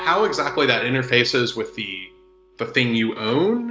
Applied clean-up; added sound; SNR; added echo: none; Acoustic guitar; 17 dB; none.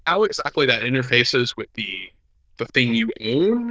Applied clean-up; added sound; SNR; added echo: neural diffusion model UNIVERSE++.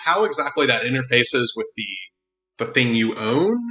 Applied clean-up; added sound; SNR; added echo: classical method spectral subtraction.